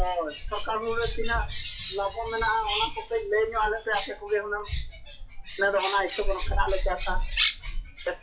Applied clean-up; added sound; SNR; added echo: classical method WPE with log-MMSE.